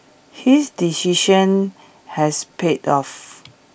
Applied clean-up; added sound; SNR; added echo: none; none; none; none.